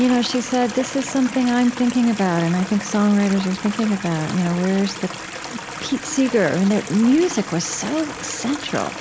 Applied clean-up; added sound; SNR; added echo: none; Stream; 12 dB; none.